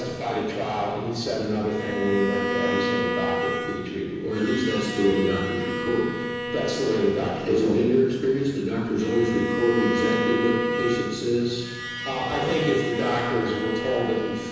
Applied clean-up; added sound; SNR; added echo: none; Bowed string instrument; 5 dB; reverberation time 1.1 s.